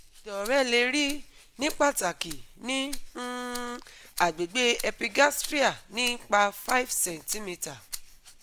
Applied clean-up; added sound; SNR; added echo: none; Rattle (instrument); 13 dB; none.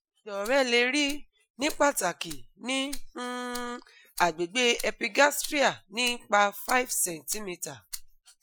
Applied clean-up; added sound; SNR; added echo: classical method Wiener filter.